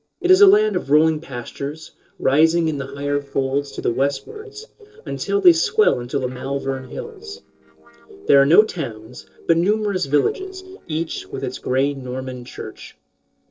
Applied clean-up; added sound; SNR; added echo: neural separator model SepFormer DNS4.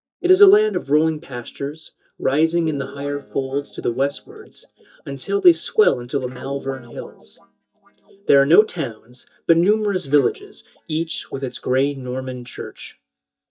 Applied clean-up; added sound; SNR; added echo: neural mask model DeepFilterNet 3.